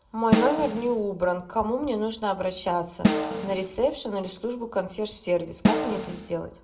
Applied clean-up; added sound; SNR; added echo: none; Snare drum; -2 dB; reverberation time 0.5 s.